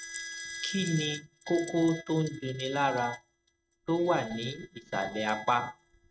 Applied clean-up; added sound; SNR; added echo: neural mask model RNNoise.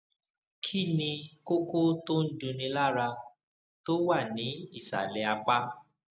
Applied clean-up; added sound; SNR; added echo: none; none; none; none.